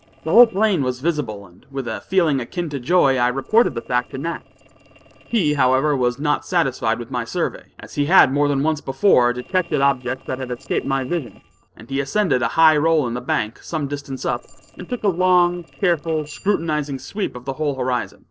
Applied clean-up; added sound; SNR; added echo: neural separator model SepFormer DNS4.